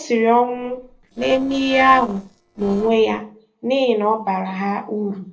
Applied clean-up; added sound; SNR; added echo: neural separator model SepFormer DNS4.